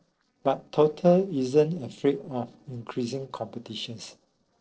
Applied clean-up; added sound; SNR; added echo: neural separator model SepFormer DNS4.